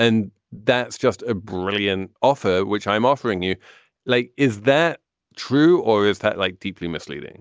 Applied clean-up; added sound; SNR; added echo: none; none; none; none.